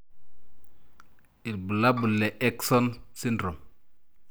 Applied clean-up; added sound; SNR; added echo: none; Bowed string instrument; 12 dB; none.